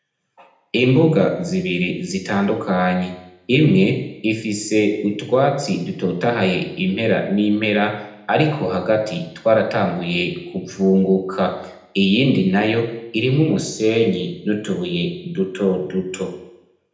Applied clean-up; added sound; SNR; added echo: none; none; none; reverberation time 0.8 s.